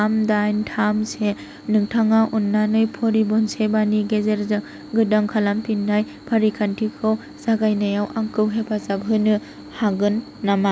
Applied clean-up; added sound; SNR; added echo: none; none; none; none.